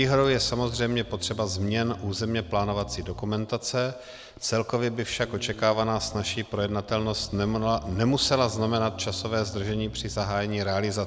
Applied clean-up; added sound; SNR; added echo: none; Bass guitar; 15 dB; none.